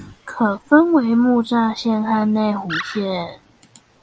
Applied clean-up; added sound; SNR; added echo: none; Animal; 11 dB; none.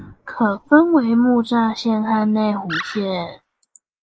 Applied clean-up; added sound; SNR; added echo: neural mask model Resemble Enhance denoiser.